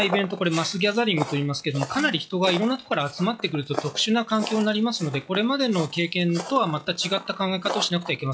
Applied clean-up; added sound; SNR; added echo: classical method log-MMSE.